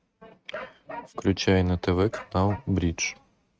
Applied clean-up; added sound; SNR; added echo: neural mask model RNNoise.